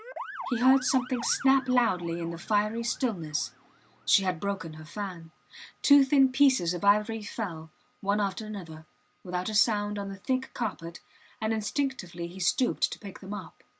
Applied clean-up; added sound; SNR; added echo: none; Motor vehicle (road) / Siren; 18 dB; none.